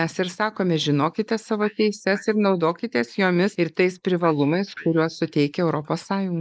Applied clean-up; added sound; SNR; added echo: neural mask model Resemble Enhance denoiser.